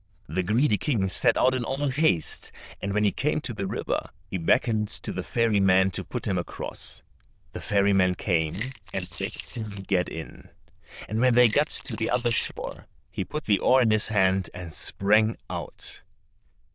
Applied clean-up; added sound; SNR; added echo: neural diffusion model UNIVERSE++.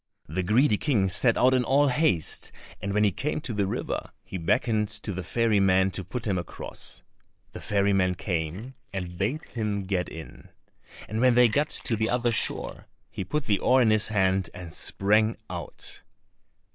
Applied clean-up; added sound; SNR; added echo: neural mask model Resemble Enhance denoiser.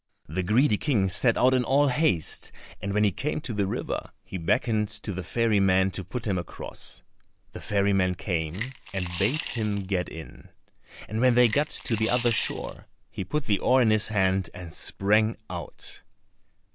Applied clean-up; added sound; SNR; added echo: none; Coin (dropping) / Glass; 11 dB; none.